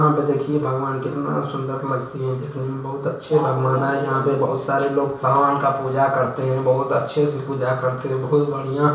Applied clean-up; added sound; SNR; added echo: none; none; none; reverberation time 0.6 s.